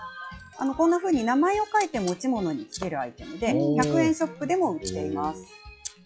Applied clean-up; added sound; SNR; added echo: classical method log-MMSE.